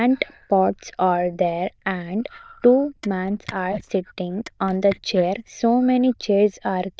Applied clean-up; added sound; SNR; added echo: neural diffusion model UNIVERSE++.